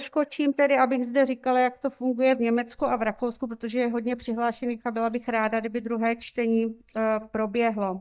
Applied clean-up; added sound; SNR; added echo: neural mask model DeepFilterNet 3.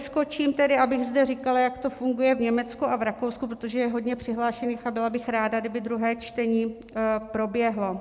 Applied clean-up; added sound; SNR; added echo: none; none; none; none.